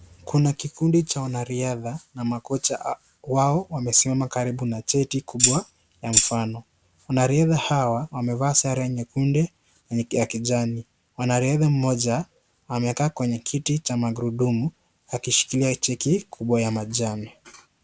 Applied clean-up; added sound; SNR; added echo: none; Tambourine; -1 dB; none.